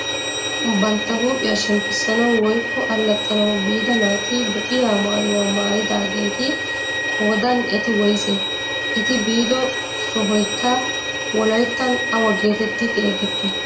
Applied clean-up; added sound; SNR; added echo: none; Bowed string instrument; 2 dB; reverberation time 0.4 s.